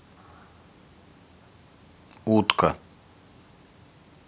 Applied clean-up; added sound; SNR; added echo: none; none; none; none.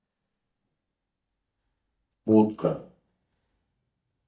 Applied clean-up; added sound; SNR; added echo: neural mask model DeepFilterNet 3.